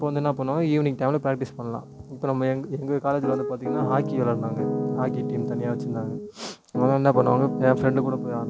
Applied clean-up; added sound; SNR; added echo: none; Piano; 5 dB; none.